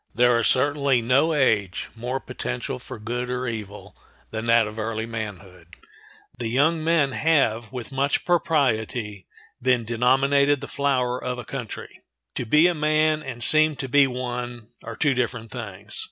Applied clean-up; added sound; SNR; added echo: none; none; none; none.